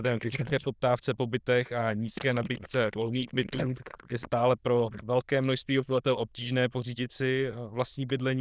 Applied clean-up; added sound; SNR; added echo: neural diffusion model UNIVERSE++.